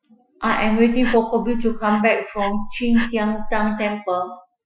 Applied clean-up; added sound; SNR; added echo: classical method Wiener filter.